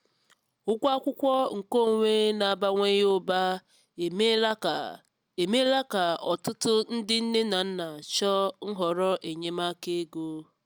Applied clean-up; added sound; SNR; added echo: none; none; none; none.